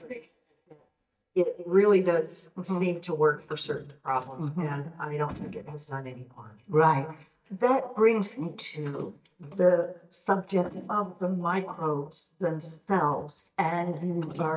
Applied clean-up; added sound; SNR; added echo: neural mask model DeepFilterNet 3.